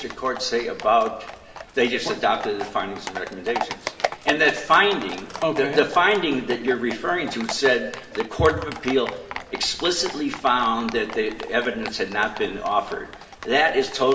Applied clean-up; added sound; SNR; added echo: none; Livestock, farm animals, working animals; 12 dB; reverberation time 0.8 s.